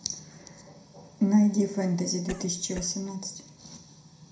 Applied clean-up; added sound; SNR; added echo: none; Cough; 15 dB; reverberation time 0.4 s.